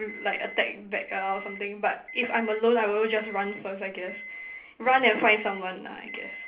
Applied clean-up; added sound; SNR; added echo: none; Alarm; 15 dB; reverberation time 0.3 s.